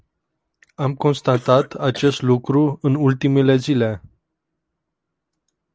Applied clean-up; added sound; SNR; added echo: none; Cough; 15 dB; none.